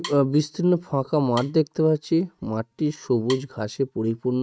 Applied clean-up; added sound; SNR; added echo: neural mask model RNNoise.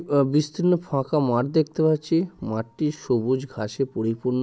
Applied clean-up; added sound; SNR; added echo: none; none; none; none.